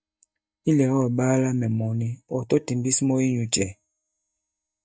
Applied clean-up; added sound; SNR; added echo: neural mask model DeepFilterNet 3.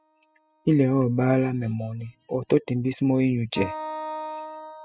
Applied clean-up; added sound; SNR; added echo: classical method spectral subtraction.